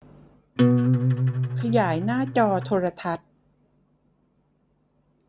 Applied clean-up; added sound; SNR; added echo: none; Acoustic guitar; -5 dB; none.